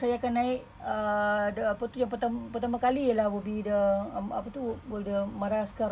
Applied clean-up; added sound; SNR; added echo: none; none; none; none.